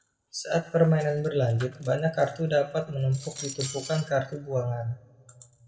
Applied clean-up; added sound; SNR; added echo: none; Cutlery, silverware; 17 dB; reverberation time 1.4 s.